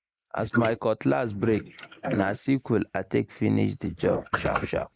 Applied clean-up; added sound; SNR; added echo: neural mask model Resemble Enhance denoiser.